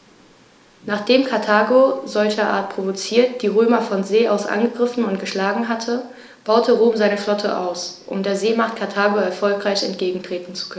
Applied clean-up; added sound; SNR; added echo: neural mask model Resemble Enhance denoiser.